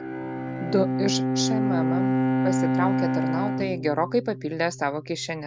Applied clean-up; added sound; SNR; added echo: none; Bowed string instrument; -3 dB; none.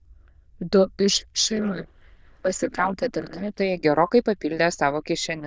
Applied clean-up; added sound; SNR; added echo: neural diffusion model UNIVERSE++.